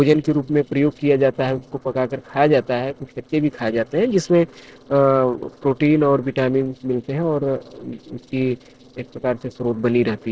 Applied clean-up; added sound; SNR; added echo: neural separator model SepFormer DNS4.